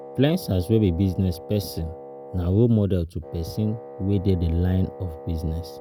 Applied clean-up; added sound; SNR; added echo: none; Wind instrument, woodwind instrument; 16 dB; none.